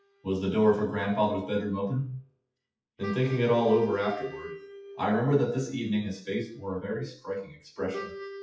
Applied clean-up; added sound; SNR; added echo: classical method WPE with log-MMSE.